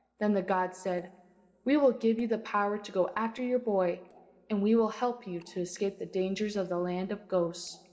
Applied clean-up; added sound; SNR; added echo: neural separator model SepFormer DNS4.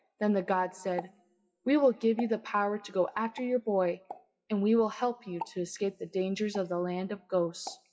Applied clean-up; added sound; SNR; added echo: classical method WPE with log-MMSE.